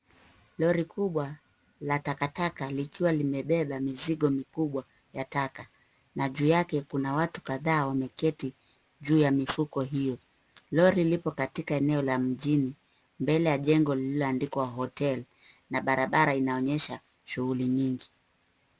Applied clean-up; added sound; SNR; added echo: none; none; none; none.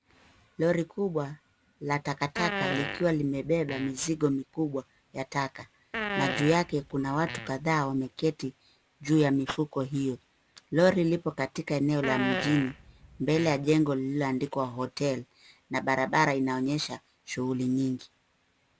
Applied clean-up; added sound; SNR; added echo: none; Fart; 7 dB; none.